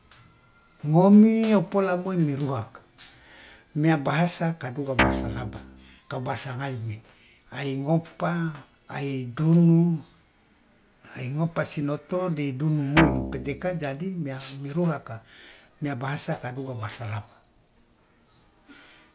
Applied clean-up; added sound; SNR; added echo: none; Guitar; 1 dB; none.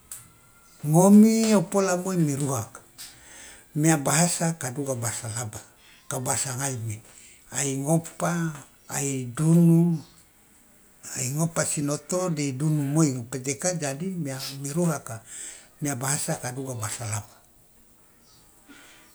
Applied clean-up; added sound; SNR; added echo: none; none; none; none.